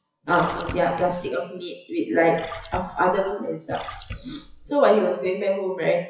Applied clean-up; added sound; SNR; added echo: classical method WPE with log-MMSE.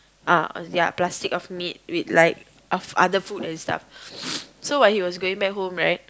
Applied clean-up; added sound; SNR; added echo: none; none; none; none.